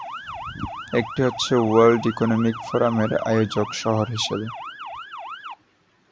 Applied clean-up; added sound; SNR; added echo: none; Motor vehicle (road) / Siren; 12 dB; none.